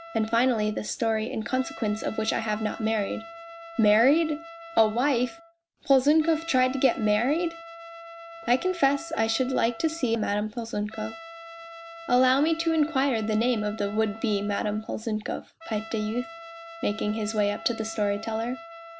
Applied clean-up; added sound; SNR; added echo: none; Trumpet; 16 dB; none.